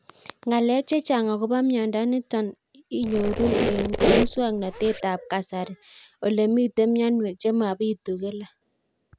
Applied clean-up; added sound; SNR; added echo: none; Squeak; 0 dB; none.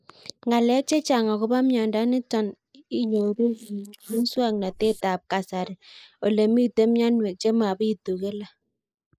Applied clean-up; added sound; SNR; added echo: neural mask model Resemble Enhance denoiser.